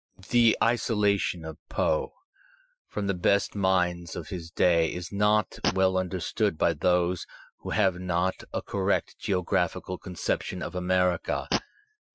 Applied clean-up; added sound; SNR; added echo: classical method Wiener filter.